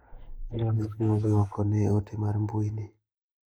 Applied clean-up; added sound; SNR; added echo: neural mask model Resemble Enhance denoiser.